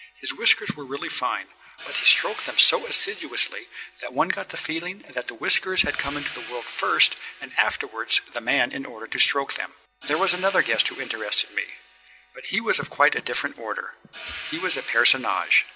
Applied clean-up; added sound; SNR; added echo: none; Hi-hat; 16 dB; none.